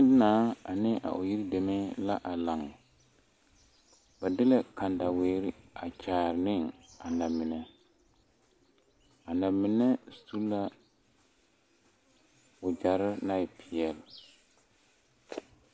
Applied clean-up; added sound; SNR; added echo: none; none; none; none.